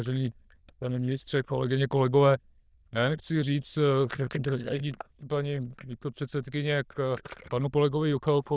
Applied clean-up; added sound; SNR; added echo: neural diffusion model UNIVERSE++.